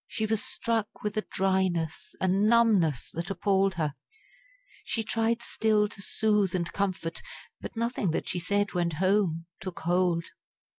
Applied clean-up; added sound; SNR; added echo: none; none; none; none.